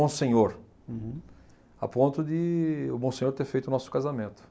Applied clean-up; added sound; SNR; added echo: none; none; none; none.